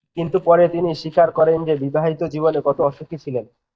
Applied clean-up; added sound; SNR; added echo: neural mask model DeepFilterNet 3.